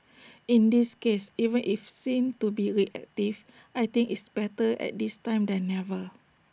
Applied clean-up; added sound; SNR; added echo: none; none; none; none.